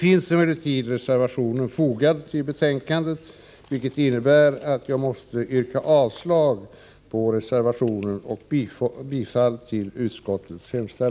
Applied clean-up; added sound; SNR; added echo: none; none; none; none.